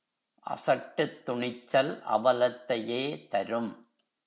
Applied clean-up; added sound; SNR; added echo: none; none; none; none.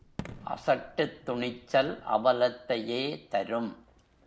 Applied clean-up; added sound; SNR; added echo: none; Fireworks; 20 dB; none.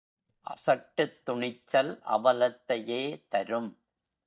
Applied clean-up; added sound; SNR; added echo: neural mask model DeepFilterNet 3.